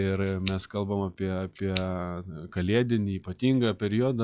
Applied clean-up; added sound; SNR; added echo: classical method log-MMSE.